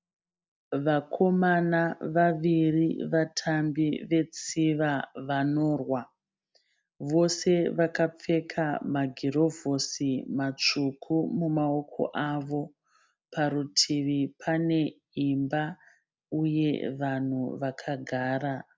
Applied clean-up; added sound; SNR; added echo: none; none; none; none.